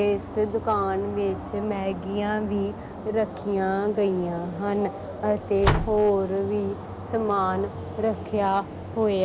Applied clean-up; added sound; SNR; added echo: none; Slam; 5 dB; none.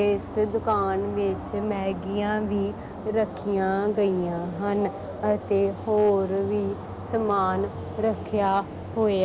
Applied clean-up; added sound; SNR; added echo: none; none; none; none.